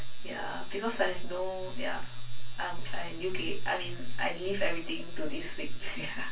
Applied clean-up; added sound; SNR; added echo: none; none; none; reverberation time 0.1 s.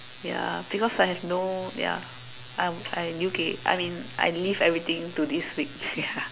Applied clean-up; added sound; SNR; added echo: none; none; none; none.